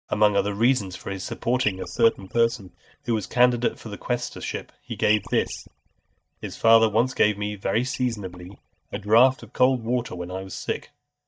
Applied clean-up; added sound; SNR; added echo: neural mask model DeepFilterNet 3.